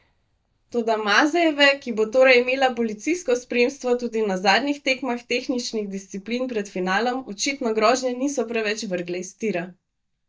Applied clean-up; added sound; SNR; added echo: neural mask model DeepFilterNet 3.